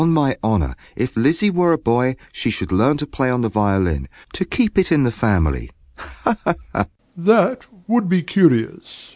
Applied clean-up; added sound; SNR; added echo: none; none; none; none.